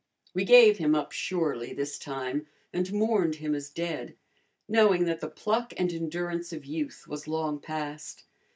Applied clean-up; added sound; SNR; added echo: none; none; none; none.